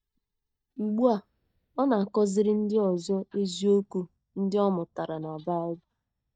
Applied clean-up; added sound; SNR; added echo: neural mask model DeepFilterNet 3.